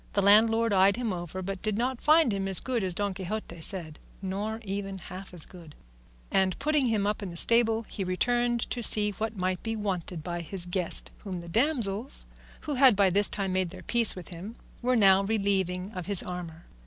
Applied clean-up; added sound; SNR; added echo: none; none; none; none.